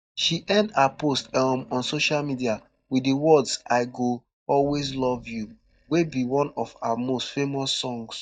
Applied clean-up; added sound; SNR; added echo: neural mask model DeepFilterNet 3.